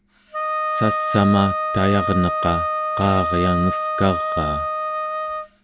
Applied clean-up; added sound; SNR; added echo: none; Wind instrument, woodwind instrument; 1 dB; none.